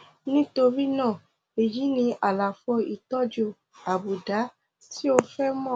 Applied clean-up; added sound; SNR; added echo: none; none; none; none.